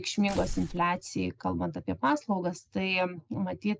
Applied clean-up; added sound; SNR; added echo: none; Tearing; 8 dB; none.